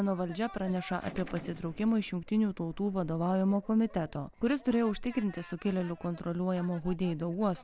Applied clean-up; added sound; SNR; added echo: none; none; none; none.